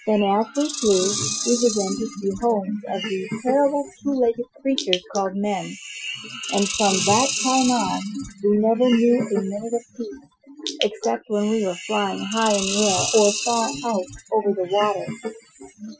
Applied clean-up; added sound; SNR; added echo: classical method Wiener filter.